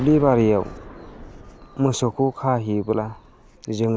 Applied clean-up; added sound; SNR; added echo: none; Explosion; 19 dB; none.